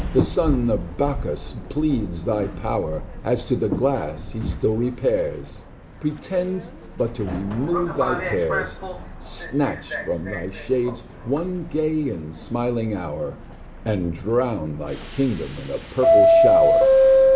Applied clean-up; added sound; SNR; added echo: none; Subway, metro, underground; -1 dB; reverberation time 2.2 s.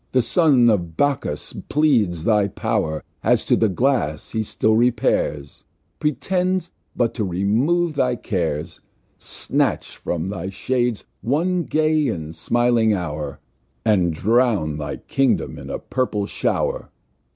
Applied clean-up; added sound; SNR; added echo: none; none; none; none.